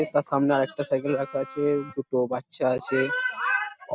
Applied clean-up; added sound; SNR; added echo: none; Wind instrument, woodwind instrument; 19 dB; none.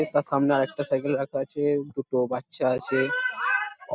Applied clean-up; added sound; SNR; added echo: none; none; none; none.